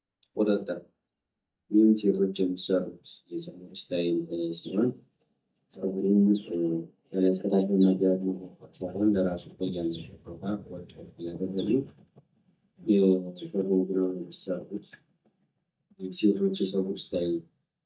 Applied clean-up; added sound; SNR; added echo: neural mask model DeepFilterNet 3.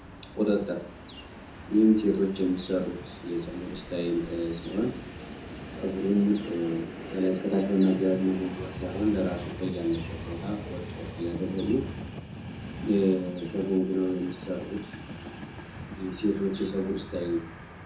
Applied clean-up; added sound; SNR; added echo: none; Train; 11 dB; reverberation time 0.5 s.